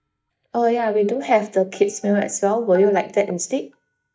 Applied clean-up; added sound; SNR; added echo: neural mask model DeepFilterNet 3.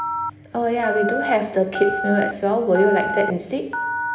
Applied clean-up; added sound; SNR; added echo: none; Telephone; 5 dB; reverberation time 1.0 s.